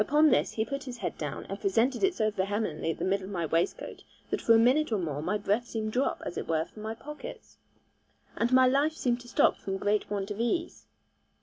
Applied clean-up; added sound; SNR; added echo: none; none; none; none.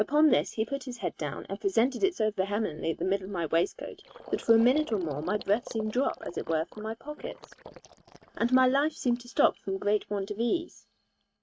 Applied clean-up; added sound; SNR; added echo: neural mask model RNNoise.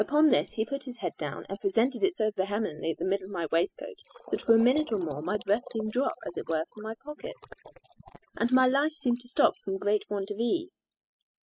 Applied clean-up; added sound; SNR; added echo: classical method spectral subtraction.